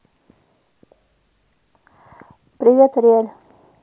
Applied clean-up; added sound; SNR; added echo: none; none; none; none.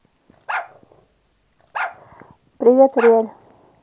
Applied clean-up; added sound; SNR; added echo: none; Bark; 11 dB; none.